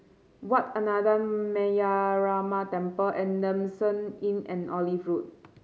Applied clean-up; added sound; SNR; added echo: none; none; none; none.